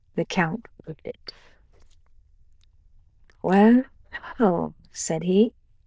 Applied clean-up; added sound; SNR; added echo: neural diffusion model UNIVERSE++.